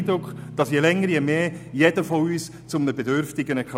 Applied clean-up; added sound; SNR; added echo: none; Guitar; 17 dB; none.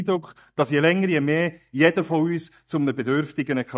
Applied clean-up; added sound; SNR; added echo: neural mask model DeepFilterNet 3.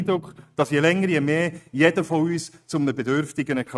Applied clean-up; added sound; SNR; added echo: neural mask model RNNoise.